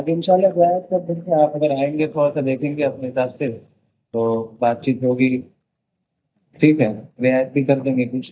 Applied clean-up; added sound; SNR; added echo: neural mask model DeepFilterNet 3.